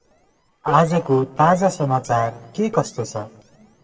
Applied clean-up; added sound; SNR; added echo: neural separator model SepFormer DNS4.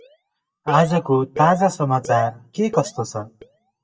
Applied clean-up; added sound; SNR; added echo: neural mask model DeepFilterNet 3.